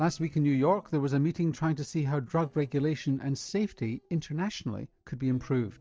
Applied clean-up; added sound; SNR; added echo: neural separator model SepFormer DNS4.